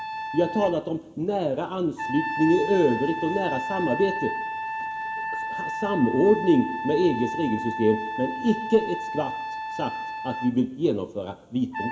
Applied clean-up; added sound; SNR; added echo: none; Trumpet; 7 dB; reverberation time 0.7 s.